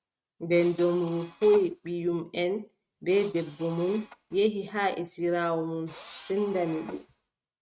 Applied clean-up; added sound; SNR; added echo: neural mask model RNNoise.